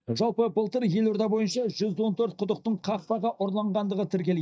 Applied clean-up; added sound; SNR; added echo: neural mask model DeepFilterNet 3.